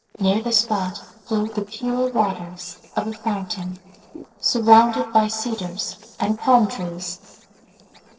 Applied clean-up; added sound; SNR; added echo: neural separator model SepFormer DNS4.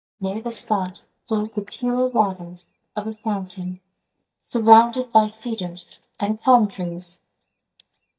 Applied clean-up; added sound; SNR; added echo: neural mask model DeepFilterNet 3.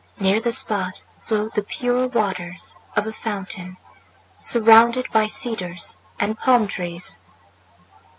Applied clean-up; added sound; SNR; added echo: none; none; none; none.